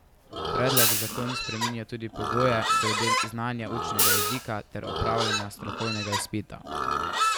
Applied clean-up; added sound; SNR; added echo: none; Hi-hat + Livestock, farm animals, working animals; -4 dB; none.